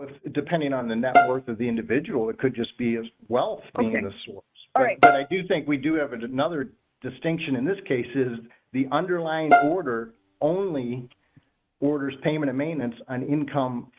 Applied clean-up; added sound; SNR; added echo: neural mask model RNNoise.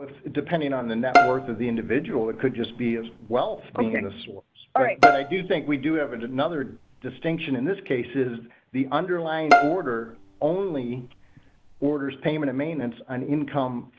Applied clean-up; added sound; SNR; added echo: none; Bowed string instrument; 0 dB; none.